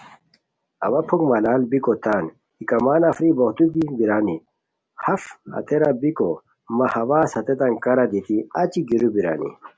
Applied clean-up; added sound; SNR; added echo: none; none; none; none.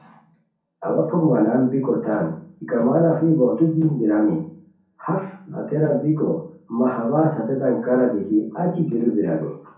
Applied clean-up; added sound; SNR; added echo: none; none; none; reverberation time 0.6 s.